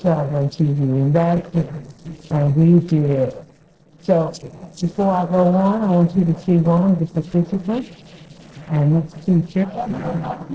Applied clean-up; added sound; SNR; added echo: neural separator model SepFormer DNS4.